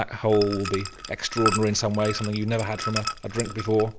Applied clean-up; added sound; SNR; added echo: none; Liquid; 7 dB; none.